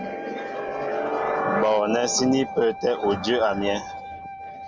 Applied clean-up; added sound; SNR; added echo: none; Wind instrument, woodwind instrument; 12 dB; none.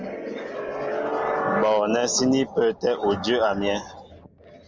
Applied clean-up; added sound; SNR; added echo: none; none; none; none.